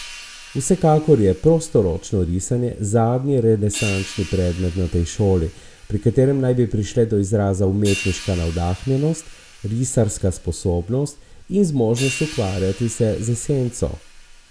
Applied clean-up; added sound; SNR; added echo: none; Hi-hat; 17 dB; none.